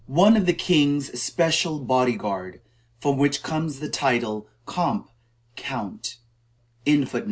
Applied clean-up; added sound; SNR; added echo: none; none; none; none.